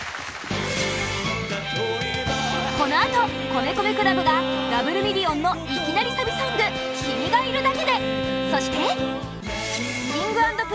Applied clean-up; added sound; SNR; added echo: none; Bowed string instrument; 3 dB; none.